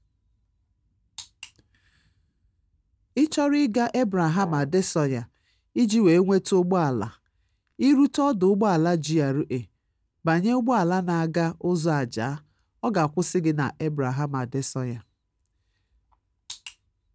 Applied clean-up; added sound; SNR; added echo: none; Brass instrument; 18 dB; none.